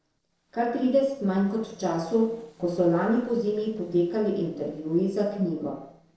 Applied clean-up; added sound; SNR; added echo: neural separator model SepFormer DNS4.